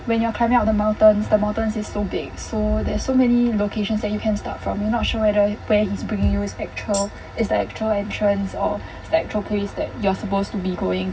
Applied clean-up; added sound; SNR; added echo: none; Tambourine; 11 dB; reverberation time 0.4 s.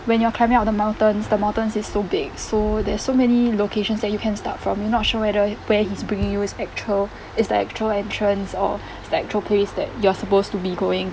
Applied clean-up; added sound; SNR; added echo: none; none; none; none.